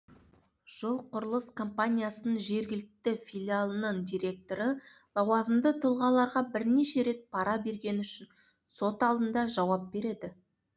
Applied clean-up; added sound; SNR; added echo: none; none; none; none.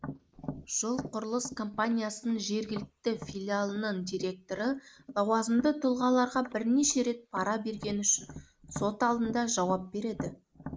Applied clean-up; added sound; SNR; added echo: neural mask model Resemble Enhance denoiser.